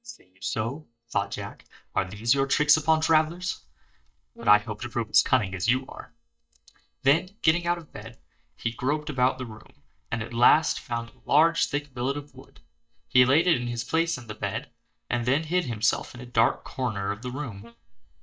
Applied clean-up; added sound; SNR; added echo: neural mask model DeepFilterNet 3.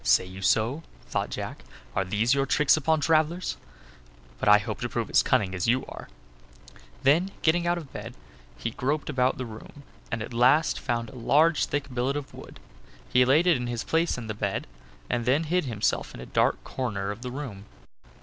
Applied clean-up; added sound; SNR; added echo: none; none; none; none.